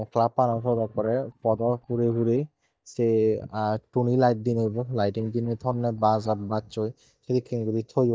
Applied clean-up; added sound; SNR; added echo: neural mask model DeepFilterNet 3.